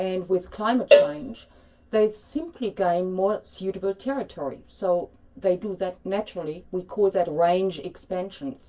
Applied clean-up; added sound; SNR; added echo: none; Cowbell; -3 dB; reverberation time 0.1 s.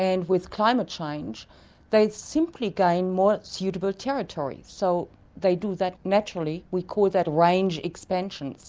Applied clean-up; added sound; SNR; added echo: none; none; none; none.